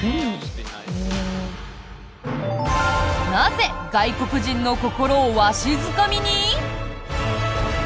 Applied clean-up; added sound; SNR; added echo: none; none; none; none.